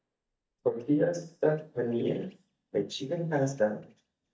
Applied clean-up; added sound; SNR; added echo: neural mask model DeepFilterNet 3.